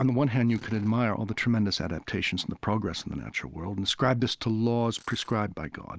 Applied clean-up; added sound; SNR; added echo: neural mask model Resemble Enhance denoiser.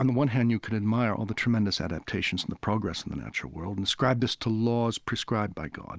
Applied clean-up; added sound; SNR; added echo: none; none; none; none.